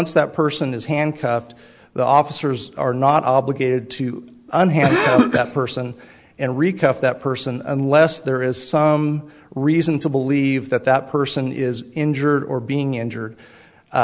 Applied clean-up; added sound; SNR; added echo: none; none; none; none.